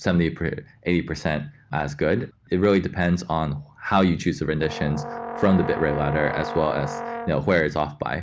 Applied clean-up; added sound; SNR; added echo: none; Brass instrument; 8 dB; none.